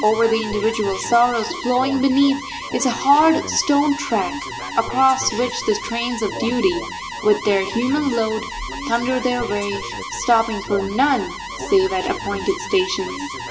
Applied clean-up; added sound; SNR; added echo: none; Alarm; 9 dB; reverberation time 0.9 s.